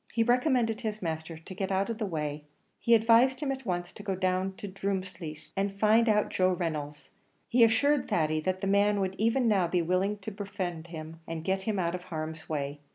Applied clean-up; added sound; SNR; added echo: none; none; none; none.